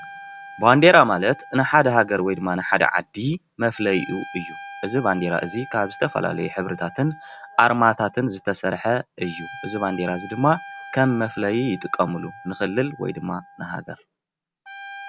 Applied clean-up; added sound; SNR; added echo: none; Trumpet; 18 dB; none.